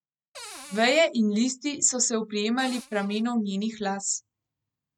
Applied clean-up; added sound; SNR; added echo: neural mask model RNNoise.